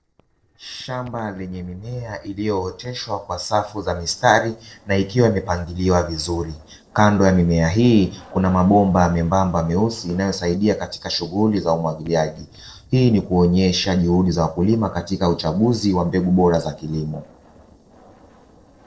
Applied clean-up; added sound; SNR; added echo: neural separator model SepFormer DNS4.